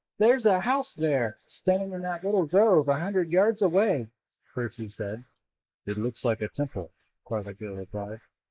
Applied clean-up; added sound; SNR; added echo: neural mask model Resemble Enhance denoiser.